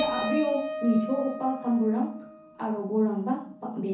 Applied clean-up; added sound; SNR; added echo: none; Keyboard (musical); 8 dB; reverberation time 0.6 s.